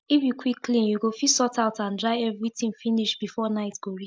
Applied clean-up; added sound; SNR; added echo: none; none; none; none.